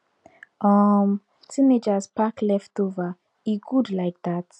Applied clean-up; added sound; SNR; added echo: none; none; none; none.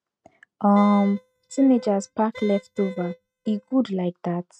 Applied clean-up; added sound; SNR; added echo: neural mask model RNNoise.